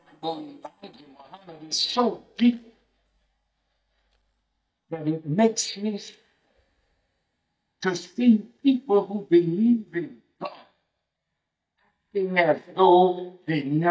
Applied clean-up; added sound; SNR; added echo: neural mask model DeepFilterNet 3.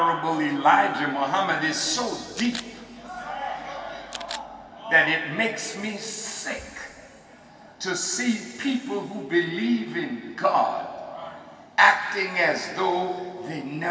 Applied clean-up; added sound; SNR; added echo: none; Camera; 17 dB; reverberation time 2.4 s.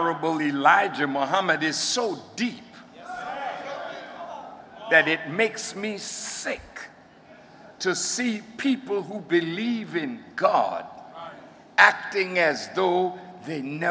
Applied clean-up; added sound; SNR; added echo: none; none; none; none.